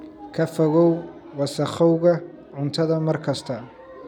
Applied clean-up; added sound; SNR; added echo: none; none; none; none.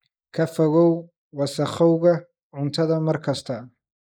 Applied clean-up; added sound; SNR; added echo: neural mask model Resemble Enhance denoiser.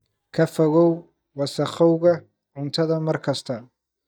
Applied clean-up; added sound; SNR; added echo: neural mask model DeepFilterNet 3.